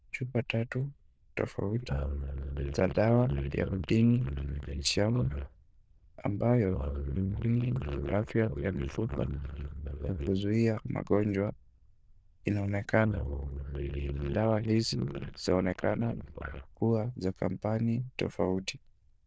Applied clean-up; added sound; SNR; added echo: neural diffusion model UNIVERSE++.